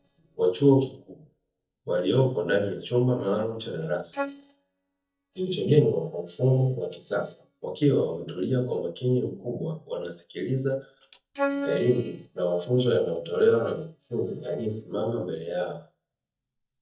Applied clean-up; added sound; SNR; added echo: neural mask model DeepFilterNet 3.